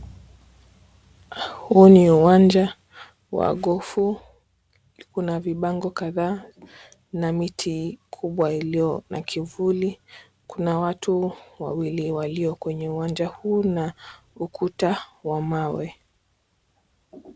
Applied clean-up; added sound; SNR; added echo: none; none; none; none.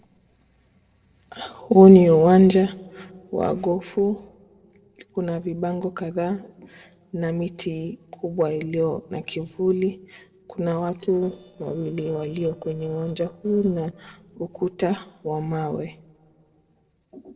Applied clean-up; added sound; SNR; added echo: neural separator model SepFormer DNS4.